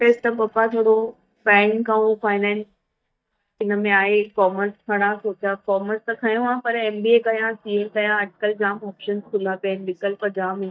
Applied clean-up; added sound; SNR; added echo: neural mask model DeepFilterNet 3.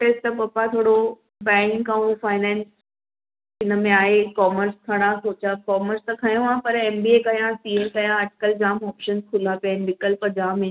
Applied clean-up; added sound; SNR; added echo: none; none; none; none.